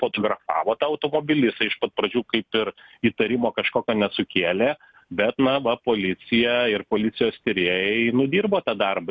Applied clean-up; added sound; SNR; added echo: none; none; none; none.